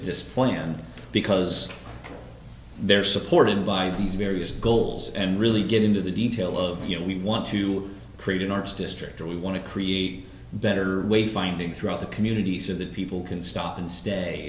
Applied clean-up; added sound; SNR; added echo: none; none; none; none.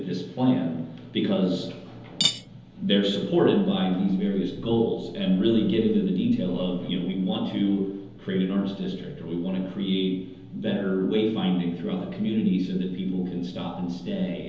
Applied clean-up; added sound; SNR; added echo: none; Cutlery, silverware / Dishes, pots, and pans; 7 dB; reverberation time 0.9 s.